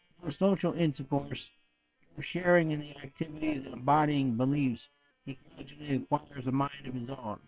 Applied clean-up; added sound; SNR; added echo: neural separator model SepFormer WHAM!.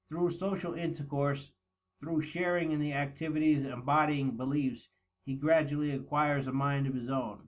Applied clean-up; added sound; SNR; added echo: none; none; none; none.